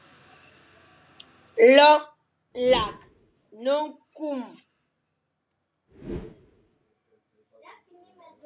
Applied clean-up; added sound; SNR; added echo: none; Whoosh, swoosh, swish; 16 dB; none.